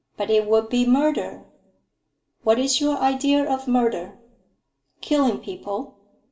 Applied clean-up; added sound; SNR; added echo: none; none; none; reverberation time 0.4 s.